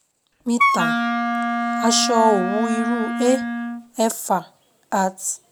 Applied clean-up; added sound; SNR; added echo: none; Wind instrument, woodwind instrument; 0 dB; none.